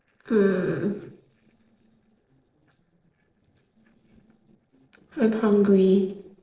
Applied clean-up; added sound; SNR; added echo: neural separator model SepFormer DNS4.